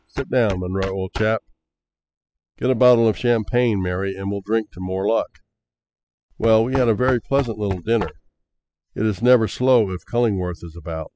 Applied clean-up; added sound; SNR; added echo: classical method spectral subtraction.